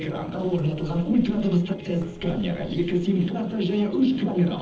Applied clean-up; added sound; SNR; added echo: neural separator model SepFormer DNS4.